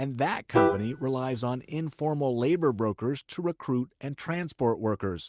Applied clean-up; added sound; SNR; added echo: neural mask model RNNoise.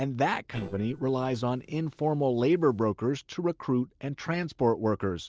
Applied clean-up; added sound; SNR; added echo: neural separator model SepFormer DNS4.